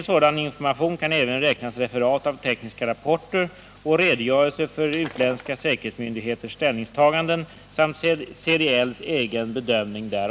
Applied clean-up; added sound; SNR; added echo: none; Shatter; 18 dB; none.